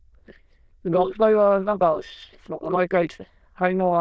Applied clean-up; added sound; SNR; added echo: neural diffusion model UNIVERSE++.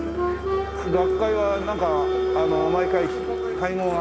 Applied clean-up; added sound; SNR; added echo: none; Applause; -1 dB; none.